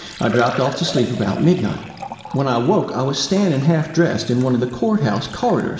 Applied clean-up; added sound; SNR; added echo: none; Liquid; 16 dB; reverberation time 1.6 s.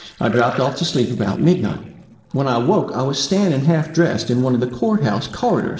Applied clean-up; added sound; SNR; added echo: neural separator model SepFormer DNS4.